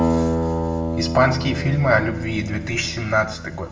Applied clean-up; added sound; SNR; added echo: none; Acoustic guitar; 2 dB; reverberation time 0.5 s.